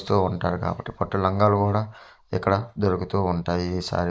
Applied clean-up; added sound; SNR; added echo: neural mask model Resemble Enhance denoiser.